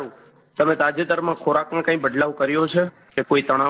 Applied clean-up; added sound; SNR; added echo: neural separator model SepFormer DNS4.